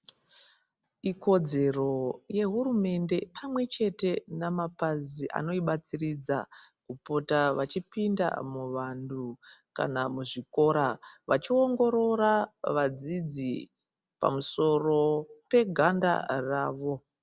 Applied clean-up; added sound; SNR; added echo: none; none; none; none.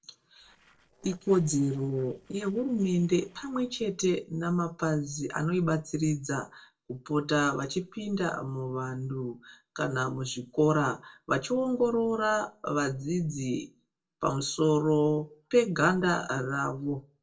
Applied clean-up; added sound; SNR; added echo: neural separator model SepFormer DNS4.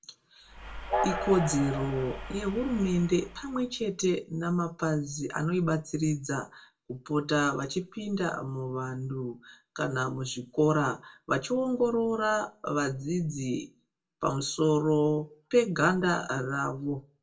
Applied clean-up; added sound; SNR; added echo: none; Train; 7 dB; reverberation time 0.2 s.